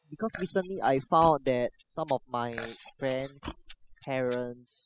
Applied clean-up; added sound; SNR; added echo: classical method spectral subtraction.